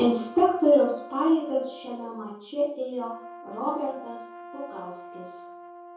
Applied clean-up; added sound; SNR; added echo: none; Brass instrument; 17 dB; reverberation time 0.6 s.